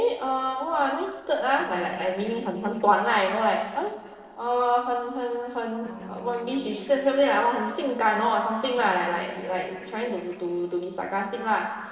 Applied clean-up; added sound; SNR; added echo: neural separator model SepFormer DNS4.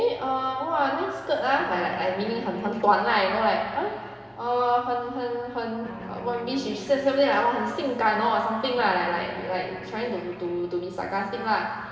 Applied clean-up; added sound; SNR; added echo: none; Guitar; 15 dB; reverberation time 2.3 s.